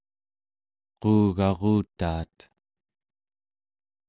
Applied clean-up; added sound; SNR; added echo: none; none; none; none.